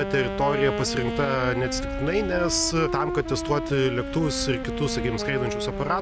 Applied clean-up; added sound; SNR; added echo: none; Wind instrument, woodwind instrument; 5 dB; none.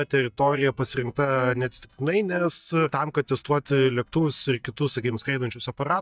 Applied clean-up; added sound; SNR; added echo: neural mask model DeepFilterNet 3.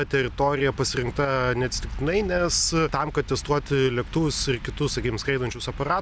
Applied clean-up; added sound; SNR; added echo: none; none; none; none.